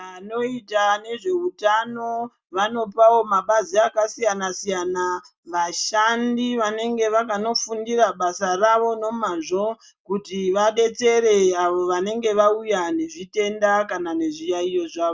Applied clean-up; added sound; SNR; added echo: none; none; none; none.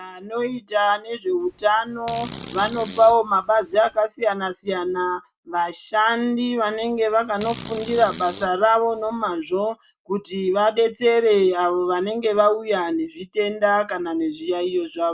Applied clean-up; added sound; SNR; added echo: none; Fart; 16 dB; none.